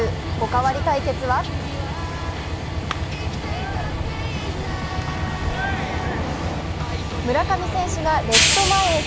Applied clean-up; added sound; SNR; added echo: none; Train; -1 dB; none.